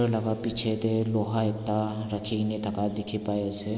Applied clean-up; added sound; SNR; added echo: none; none; none; none.